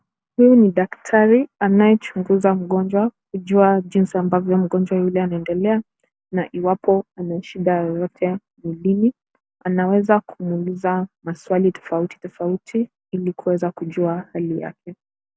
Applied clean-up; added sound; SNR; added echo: none; none; none; none.